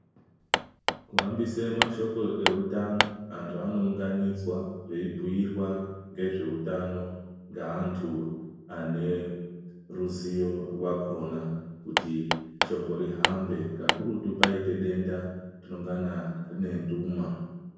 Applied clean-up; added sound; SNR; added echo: none; Hammer; -1 dB; reverberation time 1.0 s.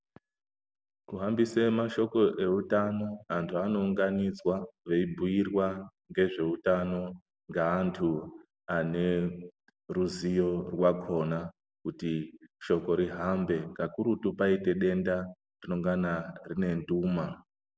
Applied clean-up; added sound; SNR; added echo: none; none; none; none.